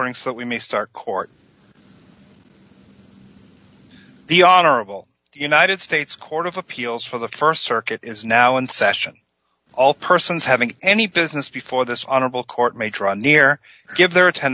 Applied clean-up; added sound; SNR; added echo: none; none; none; none.